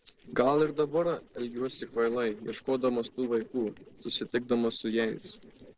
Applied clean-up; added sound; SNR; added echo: neural separator model SepFormer DNS4.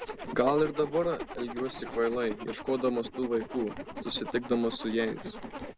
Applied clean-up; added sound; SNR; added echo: none; Zipper (clothing); 10 dB; none.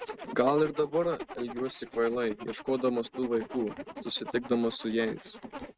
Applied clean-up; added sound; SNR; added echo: neural mask model RNNoise.